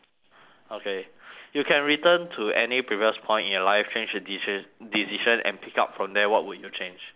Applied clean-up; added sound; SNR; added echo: none; none; none; none.